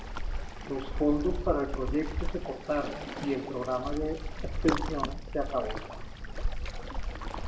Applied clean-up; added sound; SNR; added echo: none; Waves, surf; 1 dB; reverberation time 0.6 s.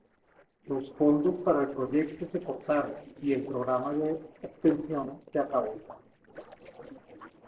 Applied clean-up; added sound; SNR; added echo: neural separator model SepFormer DNS4.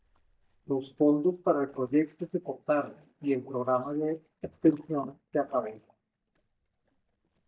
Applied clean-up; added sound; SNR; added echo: neural mask model DeepFilterNet 3.